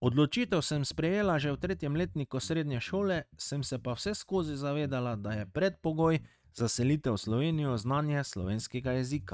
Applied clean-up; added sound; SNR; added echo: neural mask model RNNoise.